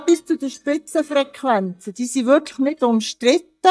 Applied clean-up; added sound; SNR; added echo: neural mask model DeepFilterNet 3.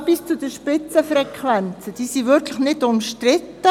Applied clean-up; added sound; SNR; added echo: none; none; none; none.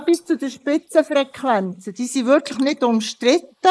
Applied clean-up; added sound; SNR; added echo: neural mask model Resemble Enhance denoiser.